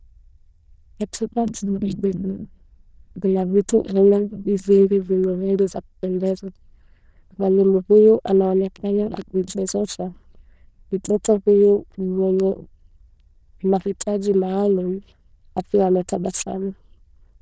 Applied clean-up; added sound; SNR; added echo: neural diffusion model UNIVERSE++.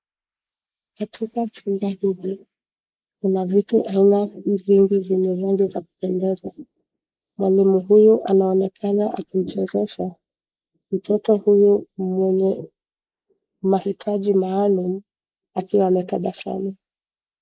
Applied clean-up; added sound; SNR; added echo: neural mask model Resemble Enhance denoiser.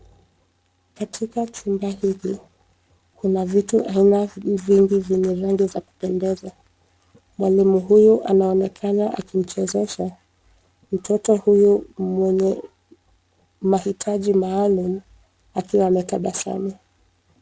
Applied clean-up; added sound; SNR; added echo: none; none; none; none.